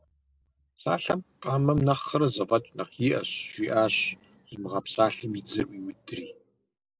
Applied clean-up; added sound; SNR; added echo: none; none; none; none.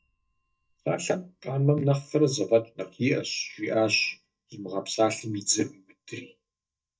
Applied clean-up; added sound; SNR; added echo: neural mask model DeepFilterNet 3.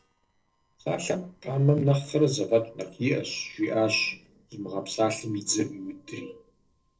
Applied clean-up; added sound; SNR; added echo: neural separator model SepFormer DNS4.